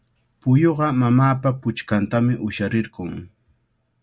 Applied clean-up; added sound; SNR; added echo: none; none; none; none.